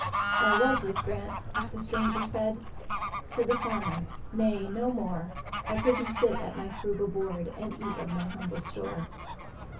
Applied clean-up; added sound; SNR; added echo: none; Bird / Fowl; 2 dB; reverberation time 0.3 s.